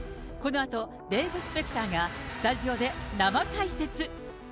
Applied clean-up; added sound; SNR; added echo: none; none; none; none.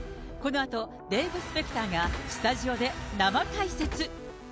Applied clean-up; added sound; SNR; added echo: none; Gunshot, gunfire; 4 dB; none.